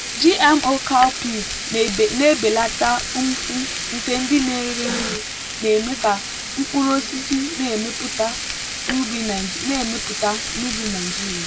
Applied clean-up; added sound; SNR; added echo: none; Frying (food); 5 dB; none.